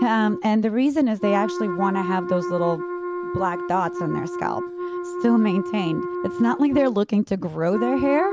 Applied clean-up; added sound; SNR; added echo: none; Wind instrument, woodwind instrument; 7 dB; none.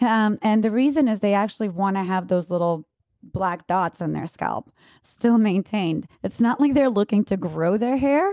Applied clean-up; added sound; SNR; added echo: none; none; none; none.